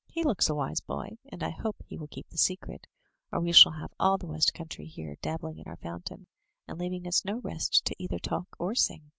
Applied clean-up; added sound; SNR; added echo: none; none; none; none.